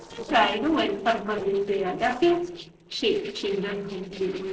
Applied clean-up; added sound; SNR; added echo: neural separator model SepFormer DNS4.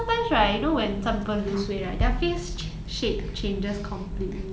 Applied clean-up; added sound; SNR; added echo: none; none; none; none.